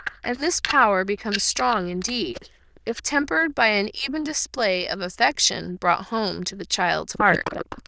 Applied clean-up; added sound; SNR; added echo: neural diffusion model UNIVERSE++.